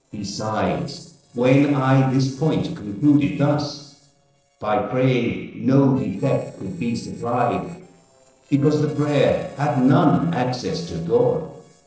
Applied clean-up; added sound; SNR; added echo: neural separator model SepFormer DNS4.